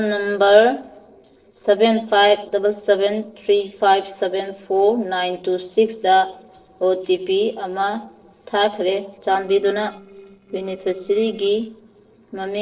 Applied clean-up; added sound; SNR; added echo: neural separator model SepFormer DNS4.